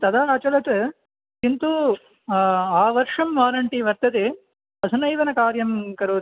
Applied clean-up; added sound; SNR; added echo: none; none; none; none.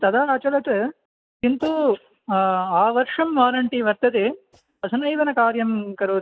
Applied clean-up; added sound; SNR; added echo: neural mask model DeepFilterNet 3.